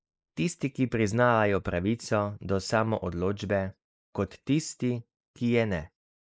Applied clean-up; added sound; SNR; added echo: neural mask model Resemble Enhance denoiser.